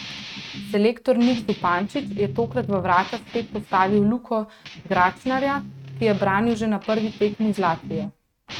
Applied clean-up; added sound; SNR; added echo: neural mask model RNNoise.